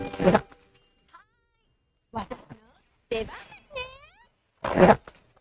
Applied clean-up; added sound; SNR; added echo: neural mask model RNNoise.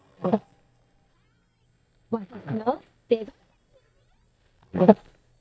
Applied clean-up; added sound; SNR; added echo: neural mask model DeepFilterNet 3.